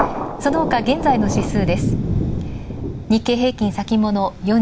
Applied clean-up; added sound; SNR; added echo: none; Thunder; 3 dB; none.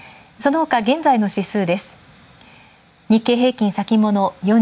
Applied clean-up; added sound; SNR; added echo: none; none; none; none.